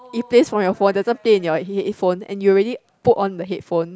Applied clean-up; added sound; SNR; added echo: none; none; none; none.